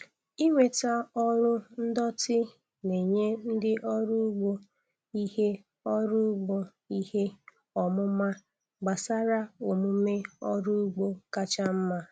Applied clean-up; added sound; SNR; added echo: none; none; none; none.